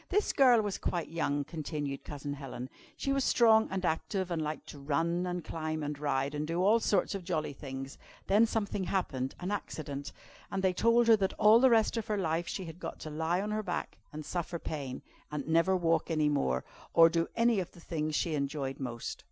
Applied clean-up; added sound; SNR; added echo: none; none; none; none.